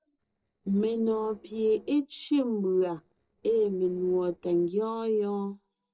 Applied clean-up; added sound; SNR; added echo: neural separator model SepFormer DNS4.